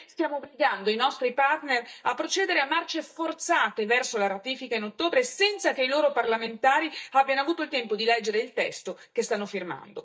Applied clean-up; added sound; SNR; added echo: neural mask model DeepFilterNet 3.